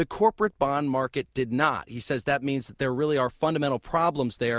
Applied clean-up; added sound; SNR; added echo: none; none; none; none.